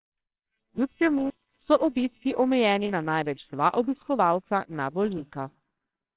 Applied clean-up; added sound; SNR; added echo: neural separator model SepFormer WHAMR!.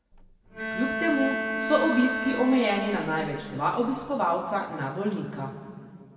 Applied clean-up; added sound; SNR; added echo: none; Bowed string instrument; 5 dB; reverberation time 2.0 s.